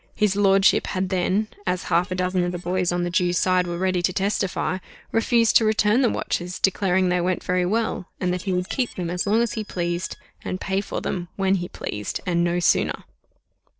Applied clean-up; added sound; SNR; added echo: neural separator model SepFormer DNS4.